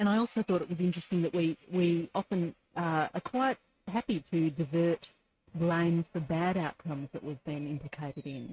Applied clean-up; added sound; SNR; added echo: neural mask model RNNoise.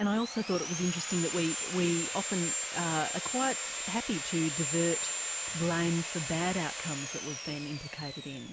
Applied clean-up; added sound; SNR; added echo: none; Sawing; 3 dB; none.